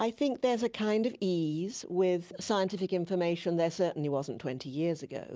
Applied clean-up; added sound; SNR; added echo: none; none; none; none.